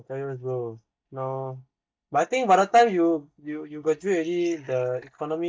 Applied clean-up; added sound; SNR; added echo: neural mask model DeepFilterNet 3.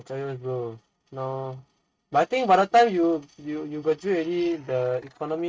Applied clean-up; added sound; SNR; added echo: neural mask model RNNoise.